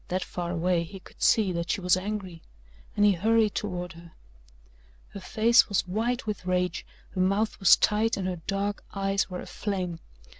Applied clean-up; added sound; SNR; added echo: none; none; none; none.